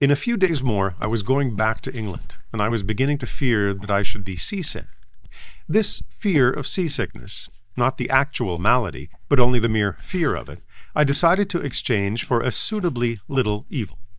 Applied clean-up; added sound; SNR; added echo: neural mask model DeepFilterNet 3.